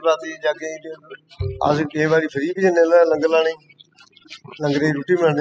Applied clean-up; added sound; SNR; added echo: classical method spectral subtraction.